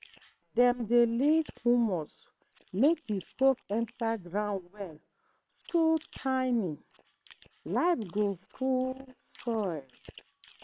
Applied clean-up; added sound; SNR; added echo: neural separator model SepFormer WHAM!.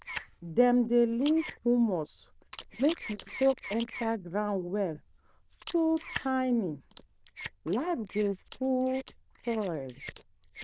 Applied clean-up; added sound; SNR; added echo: neural diffusion model UNIVERSE++.